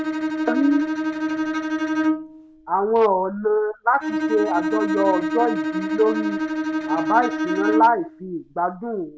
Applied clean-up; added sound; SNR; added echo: none; Bowed string instrument; 2 dB; none.